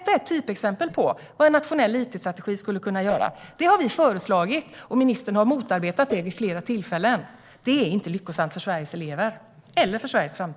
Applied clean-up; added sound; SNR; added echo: neural separator model SepFormer DNS4.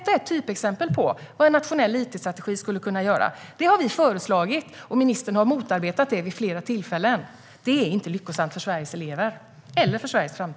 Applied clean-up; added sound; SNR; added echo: none; none; none; none.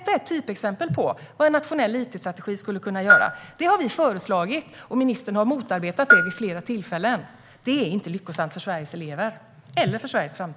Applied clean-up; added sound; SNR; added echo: none; Bell; 0 dB; none.